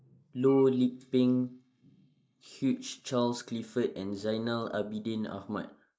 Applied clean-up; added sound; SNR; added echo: neural mask model Resemble Enhance denoiser.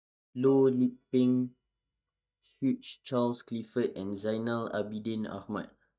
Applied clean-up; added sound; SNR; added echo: neural mask model DeepFilterNet 3.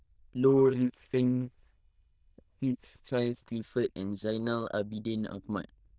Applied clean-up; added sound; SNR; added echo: neural diffusion model UNIVERSE++.